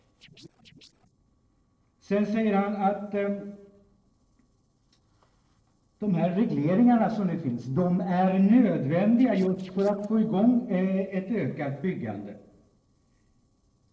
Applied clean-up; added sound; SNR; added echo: neural separator model SepFormer DNS4.